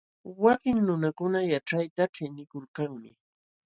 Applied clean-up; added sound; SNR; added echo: none; none; none; none.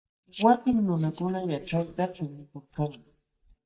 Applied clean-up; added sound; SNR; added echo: neural mask model DeepFilterNet 3.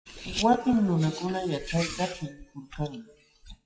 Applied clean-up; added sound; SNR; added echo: classical method WPE with log-MMSE.